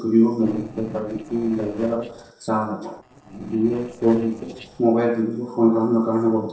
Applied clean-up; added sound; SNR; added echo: neural separator model SepFormer DNS4.